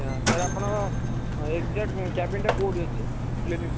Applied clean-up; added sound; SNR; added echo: none; Mechanisms; -5 dB; none.